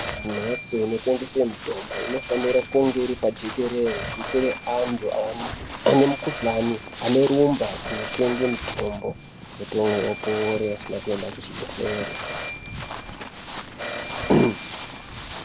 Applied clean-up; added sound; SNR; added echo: none; Telephone + Walk, footsteps; 4 dB; none.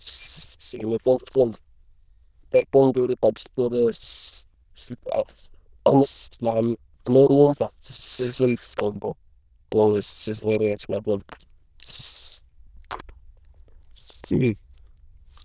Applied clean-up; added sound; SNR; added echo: neural diffusion model UNIVERSE++.